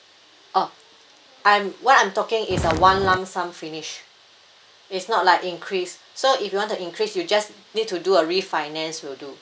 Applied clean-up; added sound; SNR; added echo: none; Walk, footsteps; 4 dB; none.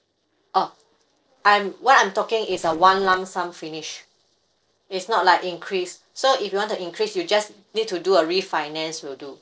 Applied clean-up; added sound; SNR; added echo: neural separator model SepFormer DNS4.